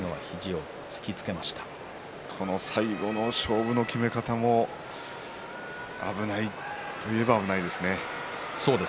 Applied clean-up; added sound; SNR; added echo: none; none; none; none.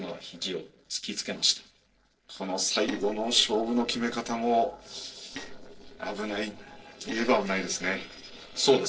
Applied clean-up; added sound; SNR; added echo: neural separator model SepFormer DNS4.